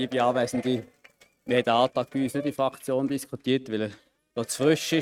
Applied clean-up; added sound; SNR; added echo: neural mask model RNNoise.